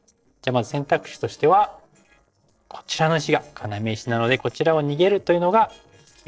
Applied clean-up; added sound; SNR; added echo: neural separator model SepFormer DNS4.